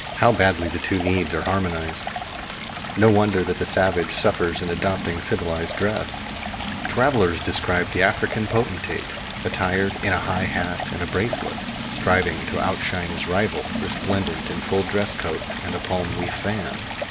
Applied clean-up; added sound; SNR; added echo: none; Stream; 6 dB; none.